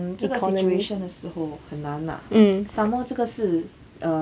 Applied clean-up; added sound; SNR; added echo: none; none; none; none.